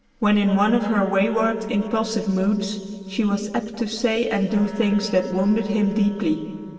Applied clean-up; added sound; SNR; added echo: neural separator model SepFormer DNS4.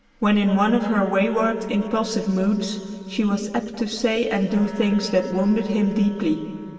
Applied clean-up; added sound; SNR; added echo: none; Wind instrument, woodwind instrument; 16 dB; reverberation time 2.3 s.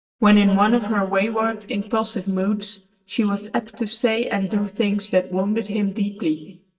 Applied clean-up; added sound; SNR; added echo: neural mask model DeepFilterNet 3.